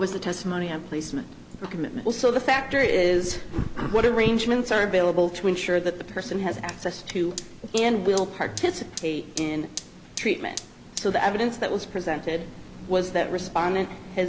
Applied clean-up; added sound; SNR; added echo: none; Fire; 13 dB; none.